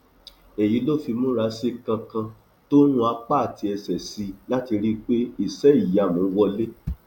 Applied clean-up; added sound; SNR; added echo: none; none; none; none.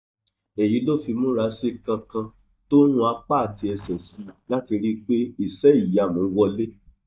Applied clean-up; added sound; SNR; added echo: neural mask model DeepFilterNet 3.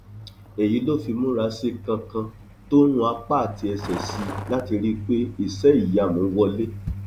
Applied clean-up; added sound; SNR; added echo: none; Truck; 13 dB; none.